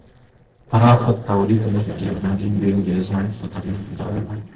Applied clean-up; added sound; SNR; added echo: neural separator model SepFormer DNS4.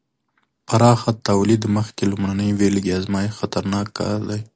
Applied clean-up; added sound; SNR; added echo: none; none; none; none.